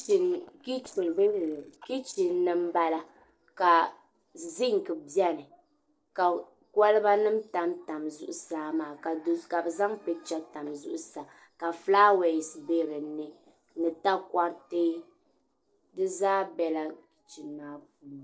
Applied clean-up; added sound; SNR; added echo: neural separator model SepFormer DNS4.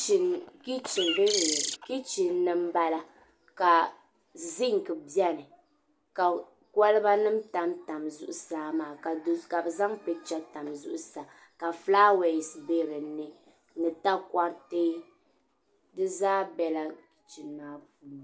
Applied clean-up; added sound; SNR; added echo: none; Bird; 0 dB; none.